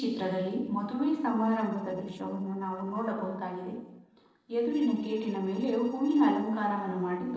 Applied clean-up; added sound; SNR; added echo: neural separator model SepFormer DNS4.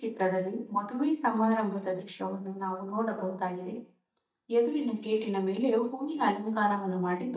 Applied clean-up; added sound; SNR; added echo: neural mask model DeepFilterNet 3.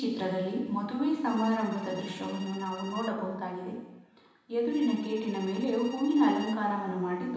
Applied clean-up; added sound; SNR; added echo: none; Bowed string instrument; 19 dB; reverberation time 1.1 s.